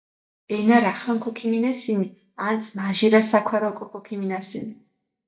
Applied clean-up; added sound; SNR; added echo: neural mask model DeepFilterNet 3.